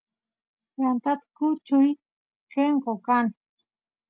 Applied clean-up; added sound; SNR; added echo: none; none; none; none.